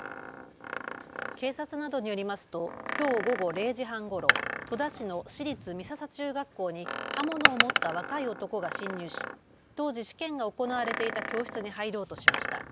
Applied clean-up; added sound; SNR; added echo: none; Door; 0 dB; none.